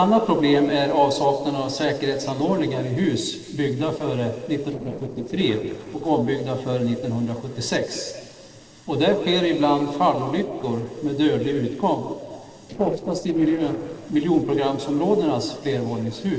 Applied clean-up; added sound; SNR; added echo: neural separator model SepFormer DNS4.